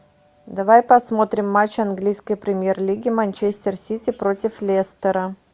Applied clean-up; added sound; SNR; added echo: none; none; none; none.